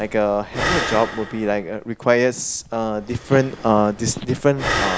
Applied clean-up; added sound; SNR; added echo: none; Breathing; 8 dB; none.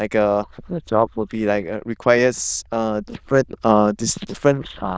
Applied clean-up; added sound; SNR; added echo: neural diffusion model UNIVERSE++.